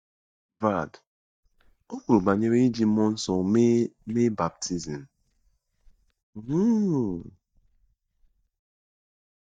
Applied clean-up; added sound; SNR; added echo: neural mask model DeepFilterNet 3.